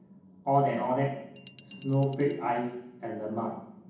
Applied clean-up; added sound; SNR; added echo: none; Glass; 20 dB; reverberation time 1.2 s.